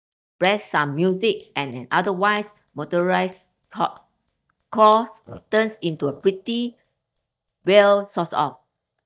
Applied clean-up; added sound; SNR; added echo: neural mask model DeepFilterNet 3.